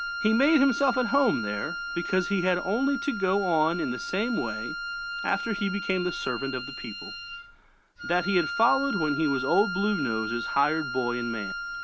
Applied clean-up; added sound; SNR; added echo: none; Wind instrument, woodwind instrument; 6 dB; none.